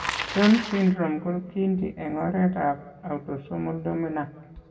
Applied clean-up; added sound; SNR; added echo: none; Bicycle; 12 dB; reverberation time 1.1 s.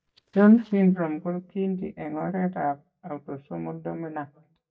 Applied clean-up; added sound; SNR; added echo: neural mask model DeepFilterNet 3.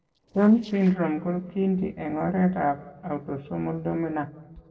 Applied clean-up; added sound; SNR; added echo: neural separator model SepFormer DNS4.